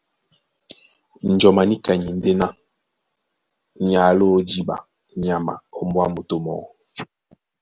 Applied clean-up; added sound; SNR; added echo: none; none; none; none.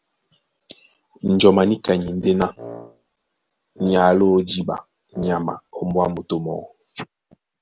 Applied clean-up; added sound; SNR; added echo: none; Wind instrument, woodwind instrument; 17 dB; none.